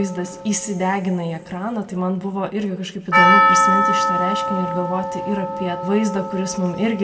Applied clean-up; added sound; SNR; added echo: none; Percussion; -2 dB; reverberation time 1.2 s.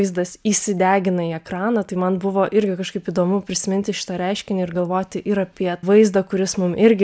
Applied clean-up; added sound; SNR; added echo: none; none; none; none.